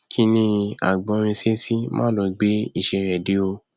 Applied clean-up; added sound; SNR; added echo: none; none; none; none.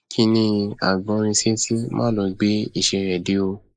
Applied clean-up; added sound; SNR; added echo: neural mask model Resemble Enhance denoiser.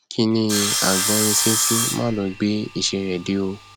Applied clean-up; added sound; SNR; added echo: none; Sawing; 2 dB; none.